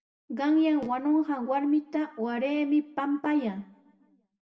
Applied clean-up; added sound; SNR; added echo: none; none; none; reverberation time 0.6 s.